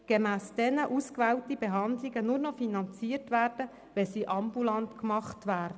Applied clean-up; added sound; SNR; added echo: none; none; none; none.